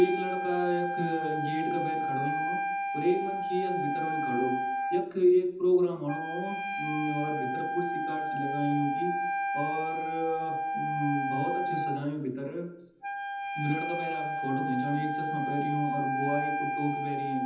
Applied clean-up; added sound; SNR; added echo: none; Wind instrument, woodwind instrument; 1 dB; reverberation time 0.8 s.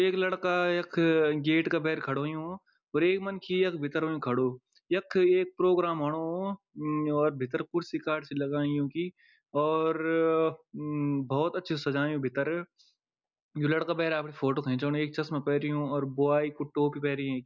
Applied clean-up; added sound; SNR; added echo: none; none; none; none.